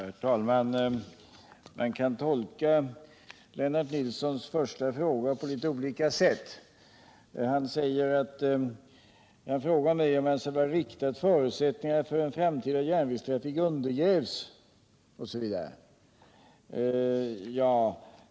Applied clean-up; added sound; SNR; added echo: none; none; none; none.